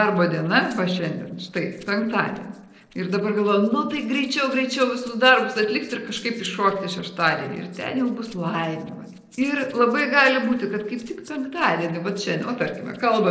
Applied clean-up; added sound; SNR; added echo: neural separator model SepFormer DNS4.